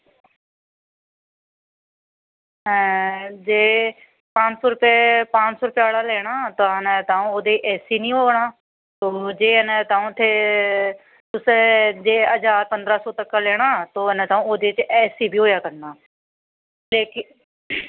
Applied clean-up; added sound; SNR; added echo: none; none; none; none.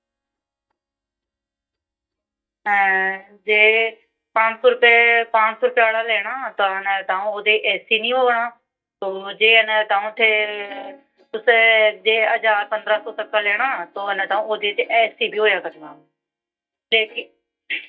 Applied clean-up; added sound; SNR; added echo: neural mask model DeepFilterNet 3.